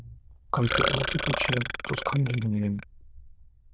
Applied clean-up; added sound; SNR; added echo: neural diffusion model UNIVERSE++.